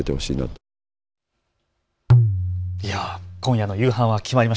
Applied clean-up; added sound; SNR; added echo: none; Tabla; -3 dB; none.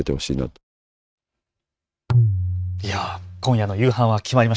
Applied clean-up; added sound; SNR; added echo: neural mask model RNNoise.